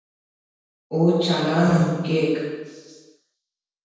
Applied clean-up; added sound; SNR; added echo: none; none; none; reverberation time 1.2 s.